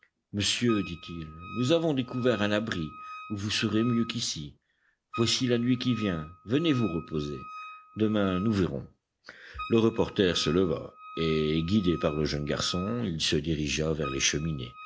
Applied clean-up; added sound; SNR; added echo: none; Wind instrument, woodwind instrument; 16 dB; none.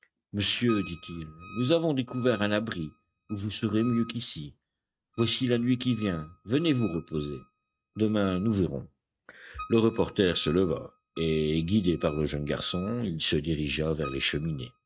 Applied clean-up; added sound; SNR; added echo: neural mask model RNNoise.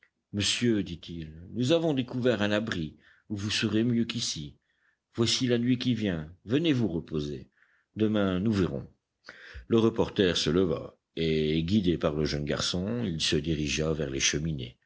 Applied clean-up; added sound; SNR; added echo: none; none; none; none.